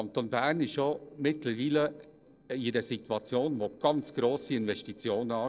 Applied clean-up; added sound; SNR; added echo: neural separator model SepFormer DNS4.